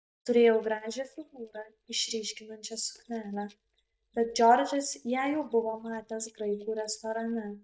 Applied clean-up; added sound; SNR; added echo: neural mask model DeepFilterNet 3.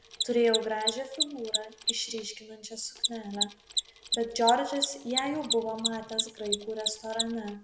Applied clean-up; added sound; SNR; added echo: none; Mechanisms; 2 dB; none.